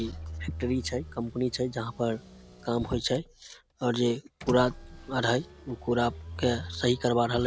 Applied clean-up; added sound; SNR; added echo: none; Motor vehicle (road); 13 dB; none.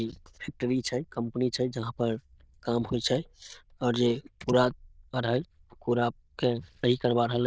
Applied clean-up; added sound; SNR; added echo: neural diffusion model UNIVERSE++.